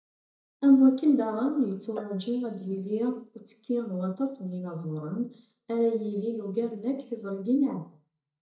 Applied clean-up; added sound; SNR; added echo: neural mask model DeepFilterNet 3.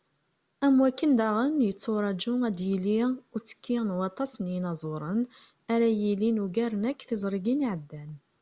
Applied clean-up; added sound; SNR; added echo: none; none; none; none.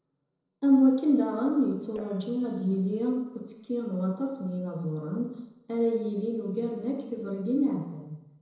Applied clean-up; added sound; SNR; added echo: neural separator model SepFormer DNS4.